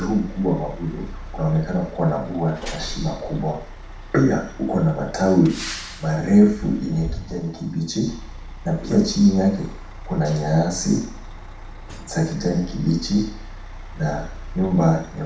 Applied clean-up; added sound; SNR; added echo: none; Truck; 13 dB; reverberation time 0.7 s.